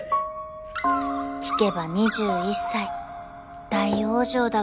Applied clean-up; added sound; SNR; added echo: none; none; none; none.